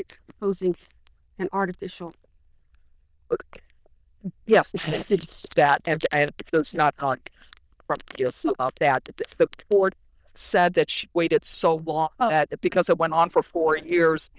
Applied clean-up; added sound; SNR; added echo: neural diffusion model UNIVERSE++.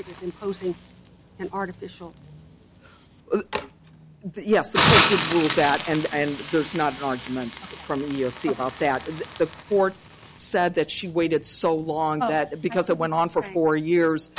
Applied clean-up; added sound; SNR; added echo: none; Hiss; 6 dB; none.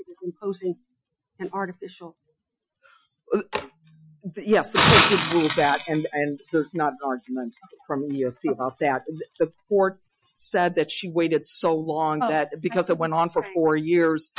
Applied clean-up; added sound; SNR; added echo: classical method Wiener filter.